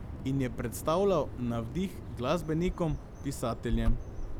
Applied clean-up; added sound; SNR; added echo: none; Bird vocalization, bird call, bird song; 4 dB; none.